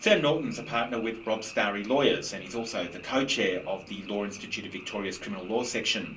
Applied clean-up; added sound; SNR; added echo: none; Frog; 19 dB; reverberation time 0.3 s.